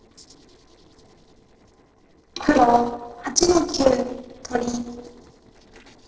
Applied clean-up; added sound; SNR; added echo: neural separator model SepFormer DNS4.